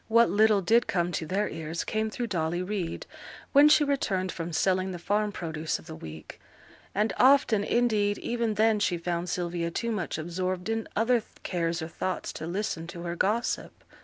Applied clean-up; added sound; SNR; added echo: none; none; none; none.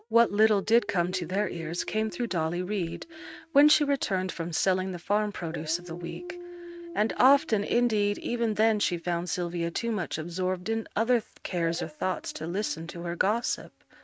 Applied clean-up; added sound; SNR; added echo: neural mask model RNNoise.